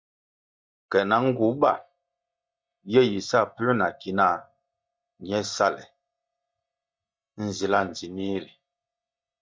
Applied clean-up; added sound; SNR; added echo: neural mask model DeepFilterNet 3.